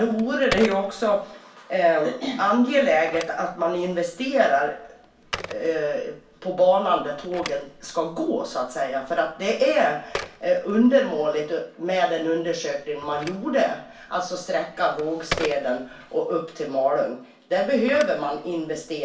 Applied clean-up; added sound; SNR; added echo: none; Telephone; 16 dB; reverberation time 0.3 s.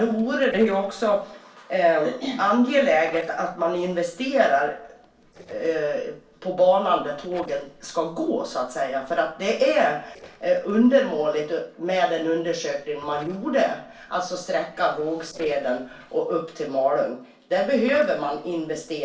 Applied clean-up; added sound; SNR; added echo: neural separator model SepFormer DNS4.